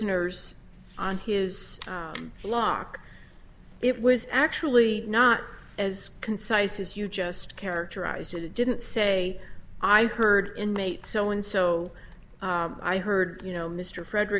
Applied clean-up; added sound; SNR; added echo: none; none; none; none.